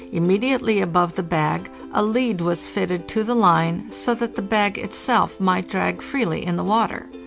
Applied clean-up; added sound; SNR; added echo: none; Plucked string instrument; 18 dB; none.